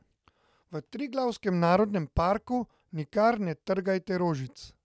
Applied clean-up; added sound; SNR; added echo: none; none; none; none.